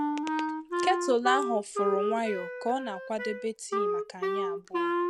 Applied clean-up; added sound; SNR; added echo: none; Wind instrument, woodwind instrument; -1 dB; none.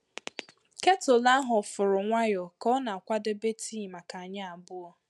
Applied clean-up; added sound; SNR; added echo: none; none; none; none.